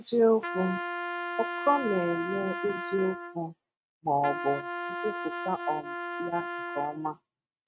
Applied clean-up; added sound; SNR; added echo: neural mask model RNNoise.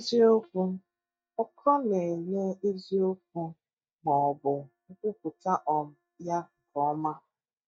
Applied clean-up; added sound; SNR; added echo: neural mask model DeepFilterNet 3.